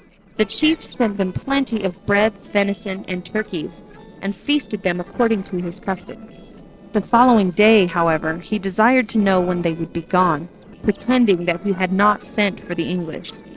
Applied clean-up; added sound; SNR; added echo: neural separator model SepFormer DNS4.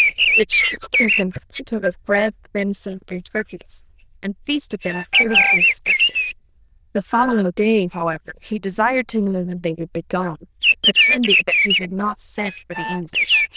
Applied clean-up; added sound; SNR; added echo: neural diffusion model UNIVERSE++.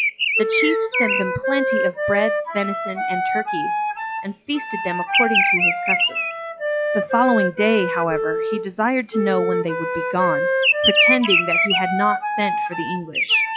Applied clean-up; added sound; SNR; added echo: classical method log-MMSE.